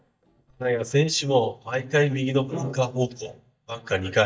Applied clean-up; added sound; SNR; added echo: neural mask model DeepFilterNet 3.